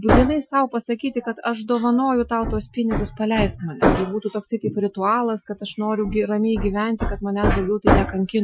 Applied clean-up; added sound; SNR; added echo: classical method Wiener filter.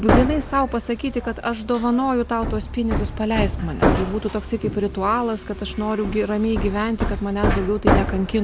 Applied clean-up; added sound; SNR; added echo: none; Hammer; 2 dB; none.